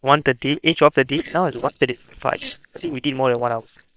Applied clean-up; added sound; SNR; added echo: neural separator model SepFormer WHAM!.